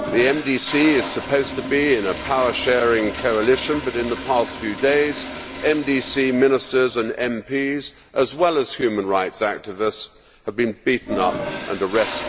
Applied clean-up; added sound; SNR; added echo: none; Toilet flush; 11 dB; none.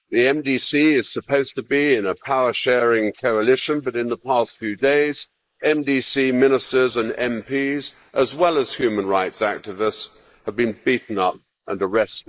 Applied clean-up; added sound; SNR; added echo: neural mask model Resemble Enhance denoiser.